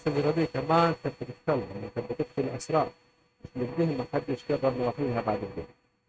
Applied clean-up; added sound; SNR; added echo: neural mask model RNNoise.